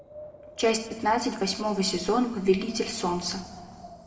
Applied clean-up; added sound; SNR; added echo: none; Wind; 18 dB; reverberation time 1.2 s.